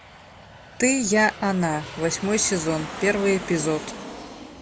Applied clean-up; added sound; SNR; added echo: none; Aircraft; 12 dB; none.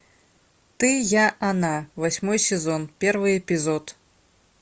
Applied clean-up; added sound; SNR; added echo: none; none; none; none.